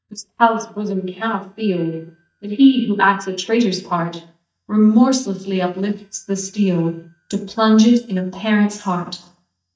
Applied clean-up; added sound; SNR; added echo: neural mask model DeepFilterNet 3.